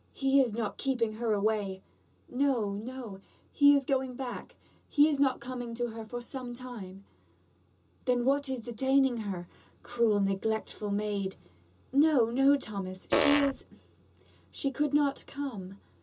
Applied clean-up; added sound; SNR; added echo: none; Fart; -2 dB; reverberation time 0.2 s.